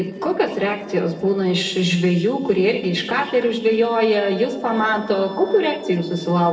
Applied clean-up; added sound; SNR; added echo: neural separator model SepFormer DNS4.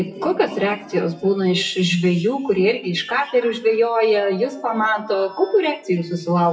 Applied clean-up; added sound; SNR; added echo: classical method WPE with log-MMSE.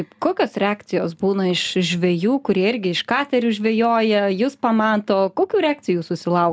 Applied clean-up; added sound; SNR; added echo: none; none; none; none.